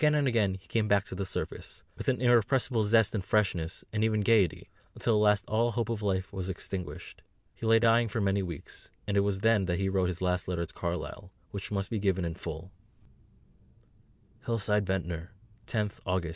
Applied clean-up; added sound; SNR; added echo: none; none; none; none.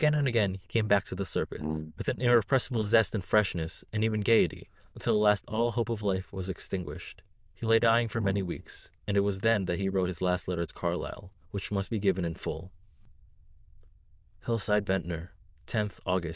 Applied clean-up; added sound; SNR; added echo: neural diffusion model UNIVERSE++.